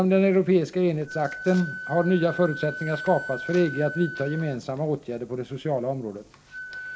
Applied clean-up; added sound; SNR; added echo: none; Wind instrument, woodwind instrument; 13 dB; reverberation time 0.2 s.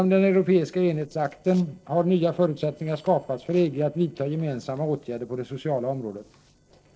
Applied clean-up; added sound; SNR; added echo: neural separator model SepFormer DNS4.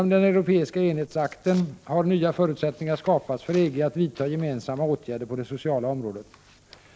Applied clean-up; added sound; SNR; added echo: none; none; none; none.